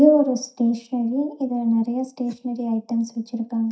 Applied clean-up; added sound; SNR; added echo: neural mask model DeepFilterNet 3.